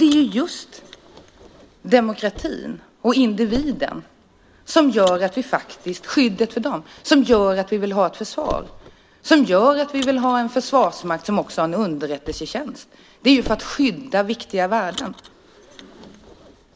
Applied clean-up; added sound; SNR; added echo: none; Car; 19 dB; none.